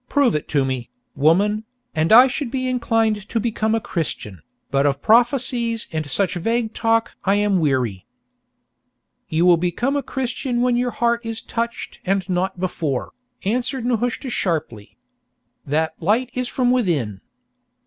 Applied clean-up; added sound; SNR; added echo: none; none; none; none.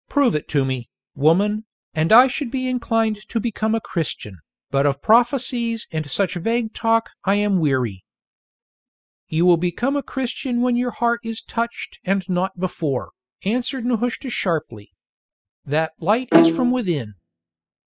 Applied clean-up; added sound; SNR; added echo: classical method spectral subtraction.